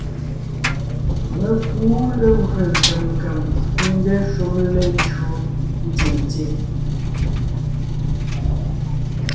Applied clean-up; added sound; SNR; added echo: none; Engine; -4 dB; reverberation time 0.7 s.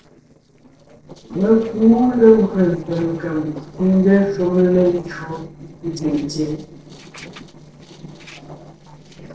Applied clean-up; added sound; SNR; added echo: neural separator model SepFormer DNS4.